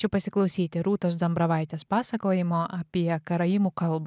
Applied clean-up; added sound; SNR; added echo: none; none; none; none.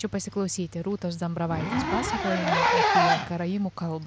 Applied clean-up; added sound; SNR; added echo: none; Zipper (clothing); -2 dB; none.